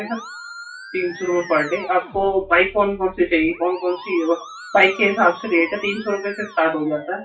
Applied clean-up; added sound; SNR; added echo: classical method WPE with log-MMSE.